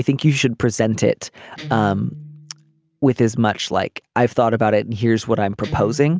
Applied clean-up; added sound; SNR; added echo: none; Guitar; 18 dB; none.